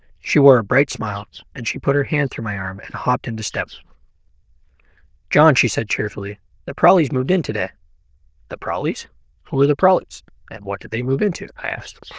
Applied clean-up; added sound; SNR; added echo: neural diffusion model UNIVERSE++.